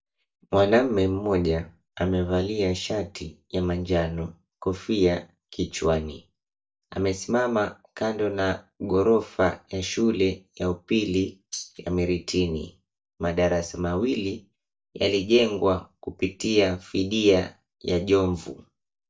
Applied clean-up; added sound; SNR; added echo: neural mask model DeepFilterNet 3.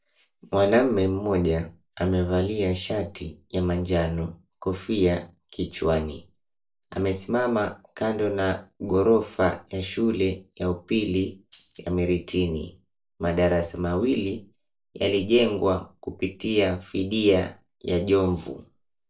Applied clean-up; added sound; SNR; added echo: neural separator model SepFormer DNS4.